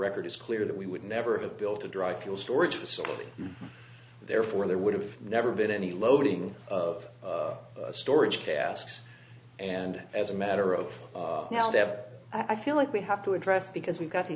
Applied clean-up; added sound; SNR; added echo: none; none; none; none.